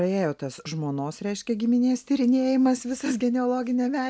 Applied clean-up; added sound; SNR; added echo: none; none; none; none.